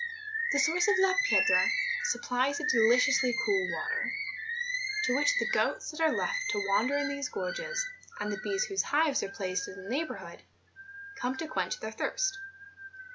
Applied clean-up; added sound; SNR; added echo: none; Bird; 2 dB; none.